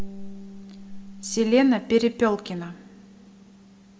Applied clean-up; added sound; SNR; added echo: none; Bass guitar; 19 dB; reverberation time 0.9 s.